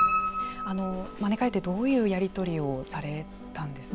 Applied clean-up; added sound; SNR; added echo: none; Piano; 4 dB; none.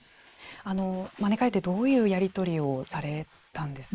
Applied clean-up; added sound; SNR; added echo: neural mask model Resemble Enhance denoiser.